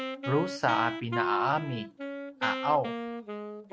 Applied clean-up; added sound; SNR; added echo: none; Wind instrument, woodwind instrument; 4 dB; none.